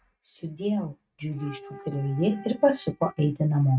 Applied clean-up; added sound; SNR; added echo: neural mask model RNNoise.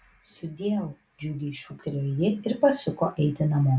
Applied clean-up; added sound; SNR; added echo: none; none; none; none.